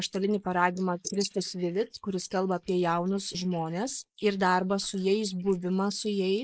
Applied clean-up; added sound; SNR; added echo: neural mask model Resemble Enhance denoiser.